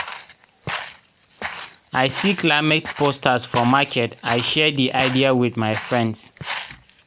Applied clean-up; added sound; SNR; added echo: none; Walk, footsteps; 12 dB; none.